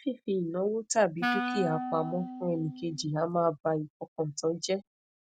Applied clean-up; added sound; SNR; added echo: none; Wind instrument, woodwind instrument; 5 dB; none.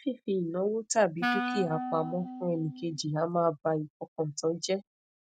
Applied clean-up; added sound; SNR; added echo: neural mask model RNNoise.